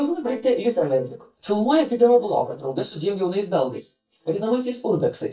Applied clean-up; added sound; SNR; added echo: neural mask model DeepFilterNet 3.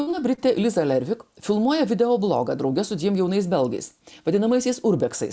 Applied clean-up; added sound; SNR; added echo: none; none; none; none.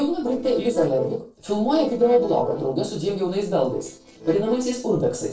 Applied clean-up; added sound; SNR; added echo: neural separator model SepFormer DNS4.